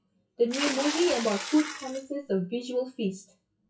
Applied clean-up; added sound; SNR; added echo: classical method WPE with log-MMSE.